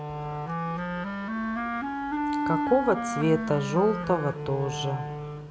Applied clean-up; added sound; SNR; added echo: none; Wind instrument, woodwind instrument; 2 dB; reverberation time 2.3 s.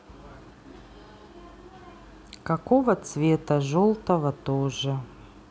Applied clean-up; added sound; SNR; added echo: none; none; none; none.